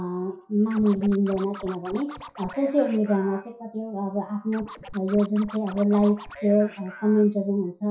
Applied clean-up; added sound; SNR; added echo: classical method WPE with log-MMSE.